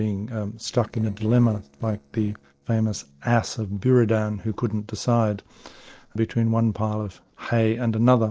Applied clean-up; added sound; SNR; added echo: neural separator model SepFormer DNS4.